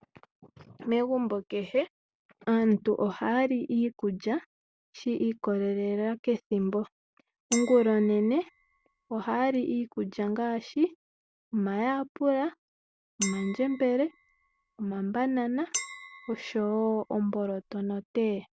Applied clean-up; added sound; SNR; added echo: none; Chink, clink; 13 dB; none.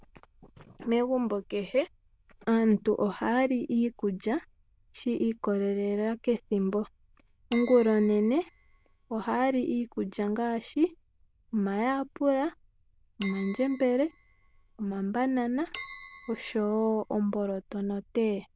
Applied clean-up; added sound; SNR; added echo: neural diffusion model UNIVERSE++.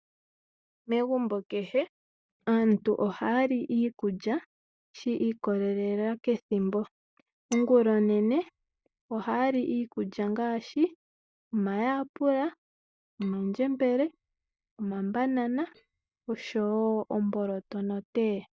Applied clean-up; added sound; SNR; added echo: neural mask model DeepFilterNet 3.